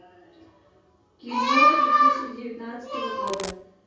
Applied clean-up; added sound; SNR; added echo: none; Domestic sounds, home sounds; 13 dB; reverberation time 0.6 s.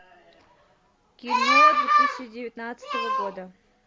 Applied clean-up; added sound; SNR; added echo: none; none; none; none.